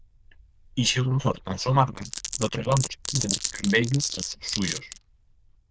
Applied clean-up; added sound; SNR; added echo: neural diffusion model UNIVERSE++.